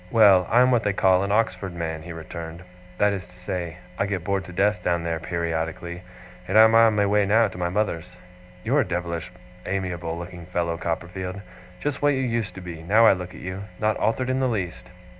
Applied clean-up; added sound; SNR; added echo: none; none; none; none.